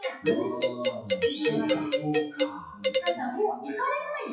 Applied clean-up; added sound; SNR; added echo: classical method WPE with log-MMSE.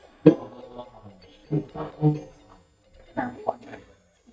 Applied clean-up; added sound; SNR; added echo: neural mask model DeepFilterNet 3.